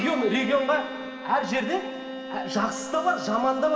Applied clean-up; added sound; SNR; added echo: none; Bowed string instrument; 9 dB; reverberation time 2.2 s.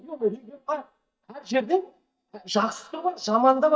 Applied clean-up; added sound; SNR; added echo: neural mask model DeepFilterNet 3.